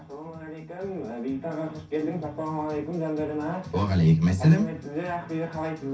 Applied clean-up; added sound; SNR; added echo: none; none; none; reverberation time 0.3 s.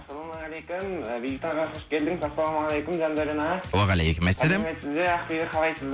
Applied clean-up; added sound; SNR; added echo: none; none; none; none.